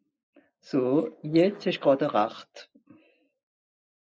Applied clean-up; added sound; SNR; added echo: neural mask model Resemble Enhance denoiser.